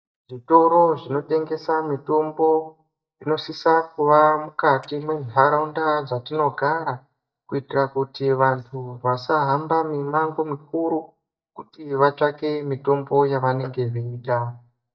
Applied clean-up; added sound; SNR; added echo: neural mask model DeepFilterNet 3.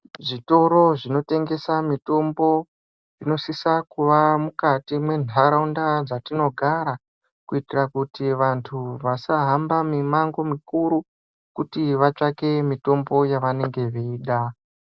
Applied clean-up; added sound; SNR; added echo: none; none; none; none.